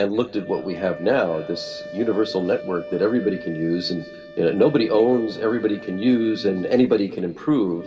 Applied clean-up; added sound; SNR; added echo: none; Wind instrument, woodwind instrument; 16 dB; reverberation time 2.8 s.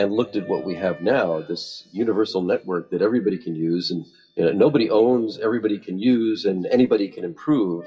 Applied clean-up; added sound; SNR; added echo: classical method WPE with log-MMSE.